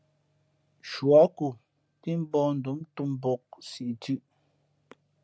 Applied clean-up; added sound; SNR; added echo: none; none; none; none.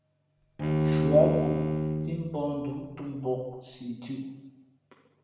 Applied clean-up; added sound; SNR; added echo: none; Bowed string instrument; -2 dB; reverberation time 0.9 s.